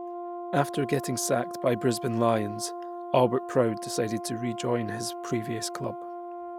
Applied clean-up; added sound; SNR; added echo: none; Brass instrument; 8 dB; none.